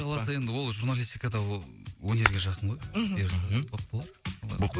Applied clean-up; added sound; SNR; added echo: none; Tap / Hammer; 7 dB; none.